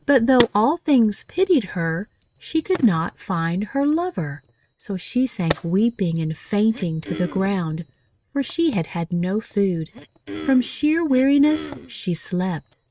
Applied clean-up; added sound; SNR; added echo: neural mask model RNNoise.